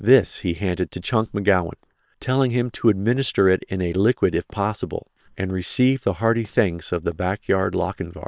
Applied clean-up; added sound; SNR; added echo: neural separator model SepFormer WHAM!.